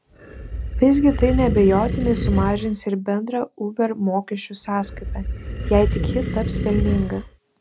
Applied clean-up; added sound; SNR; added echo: none; Animal; 3 dB; none.